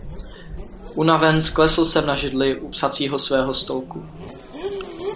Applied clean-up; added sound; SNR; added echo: none; Race car, auto racing / Accelerating, revving, vroom; 11 dB; none.